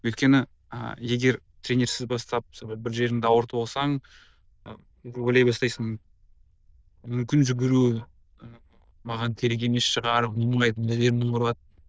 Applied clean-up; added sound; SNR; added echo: neural diffusion model UNIVERSE++.